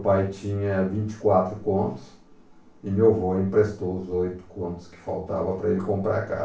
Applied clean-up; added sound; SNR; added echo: none; none; none; reverberation time 0.3 s.